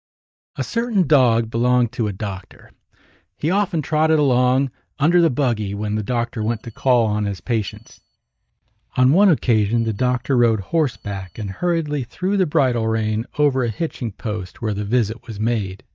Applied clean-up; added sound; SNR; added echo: neural mask model DeepFilterNet 3.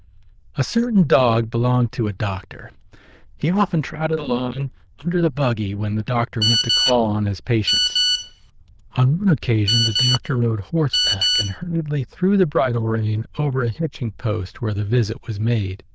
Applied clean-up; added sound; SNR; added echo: neural diffusion model UNIVERSE++.